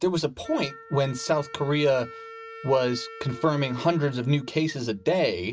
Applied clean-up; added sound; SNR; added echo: none; Wind instrument, woodwind instrument; 18 dB; none.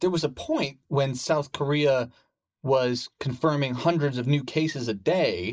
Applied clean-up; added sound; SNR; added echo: neural mask model Resemble Enhance denoiser.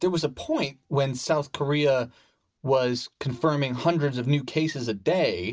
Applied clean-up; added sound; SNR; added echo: none; none; none; none.